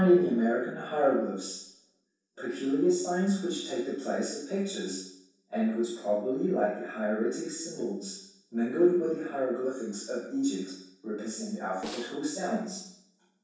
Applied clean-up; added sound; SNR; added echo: neural separator model SepFormer DNS4.